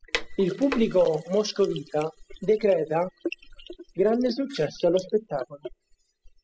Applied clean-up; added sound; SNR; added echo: classical method spectral subtraction.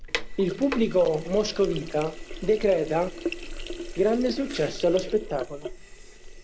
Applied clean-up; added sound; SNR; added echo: none; Sink (filling or washing); 9 dB; none.